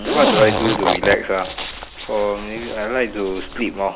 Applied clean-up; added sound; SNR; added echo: none; Zipper (clothing); 4 dB; none.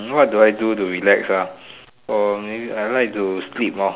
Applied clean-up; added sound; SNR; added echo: none; none; none; none.